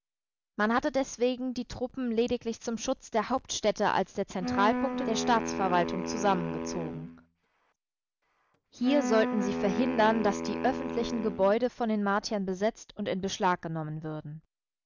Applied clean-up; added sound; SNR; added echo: none; Wind instrument, woodwind instrument; 4 dB; none.